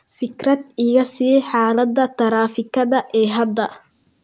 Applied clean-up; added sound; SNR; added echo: none; none; none; none.